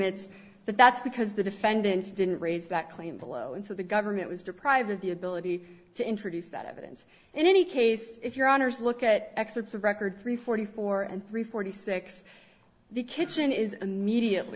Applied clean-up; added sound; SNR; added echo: none; none; none; none.